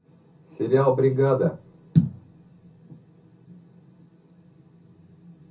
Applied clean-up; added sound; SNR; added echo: none; none; none; reverberation time 0.3 s.